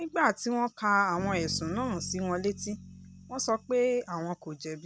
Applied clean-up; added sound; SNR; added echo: none; Bass guitar; 14 dB; none.